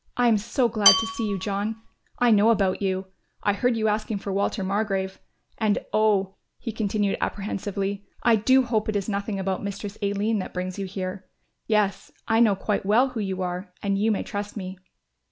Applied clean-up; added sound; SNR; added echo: none; Dishes, pots, and pans / Glass / Bell; 1 dB; none.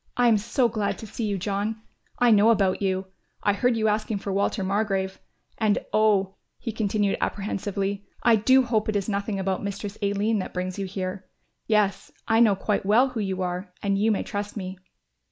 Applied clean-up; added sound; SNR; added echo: neural mask model Resemble Enhance denoiser.